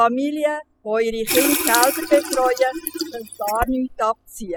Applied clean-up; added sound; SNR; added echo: classical method spectral subtraction.